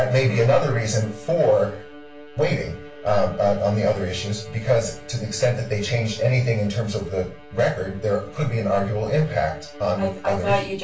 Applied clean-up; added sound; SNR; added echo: none; Bowed string instrument; 19 dB; reverberation time 0.3 s.